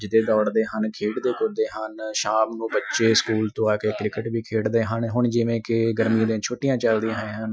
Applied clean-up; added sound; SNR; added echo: classical method Wiener filter.